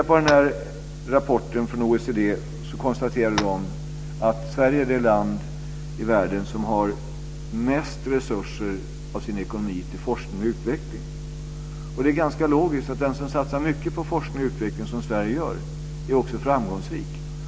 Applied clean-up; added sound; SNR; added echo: none; Tap; 7 dB; none.